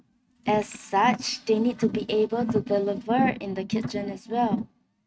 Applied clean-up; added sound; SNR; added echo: neural mask model RNNoise.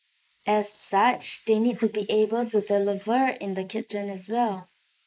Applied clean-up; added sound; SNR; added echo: neural mask model Resemble Enhance denoiser.